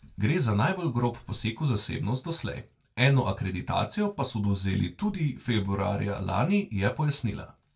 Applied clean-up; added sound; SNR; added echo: none; none; none; reverberation time 0.2 s.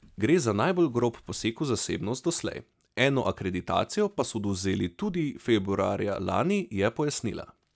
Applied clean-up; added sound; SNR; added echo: none; none; none; none.